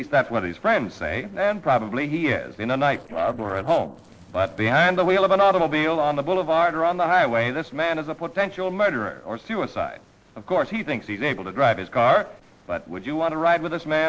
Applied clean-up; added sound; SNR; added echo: neural separator model SepFormer DNS4.